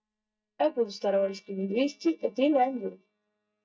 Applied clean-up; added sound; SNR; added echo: neural mask model DeepFilterNet 3.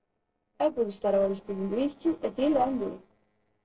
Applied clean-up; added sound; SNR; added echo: neural separator model SepFormer DNS4.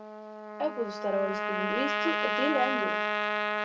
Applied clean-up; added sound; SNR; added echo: none; Trumpet; -2 dB; reverberation time 0.2 s.